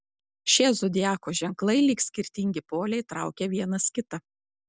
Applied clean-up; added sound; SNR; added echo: none; none; none; none.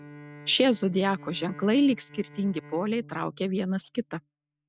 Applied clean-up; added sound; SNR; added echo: neural mask model RNNoise.